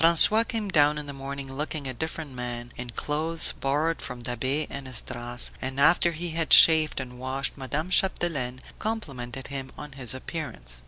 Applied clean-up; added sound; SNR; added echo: none; none; none; none.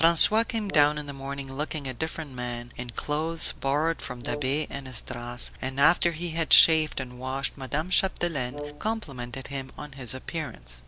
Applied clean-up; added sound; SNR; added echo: none; Brass instrument; 12 dB; none.